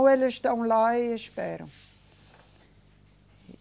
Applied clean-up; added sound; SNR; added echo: none; none; none; none.